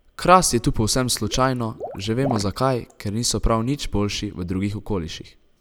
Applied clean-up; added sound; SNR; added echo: none; Water / Liquid; 15 dB; none.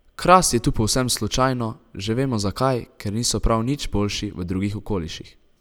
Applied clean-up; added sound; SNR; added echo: none; none; none; none.